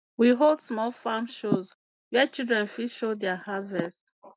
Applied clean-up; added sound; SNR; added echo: none; none; none; none.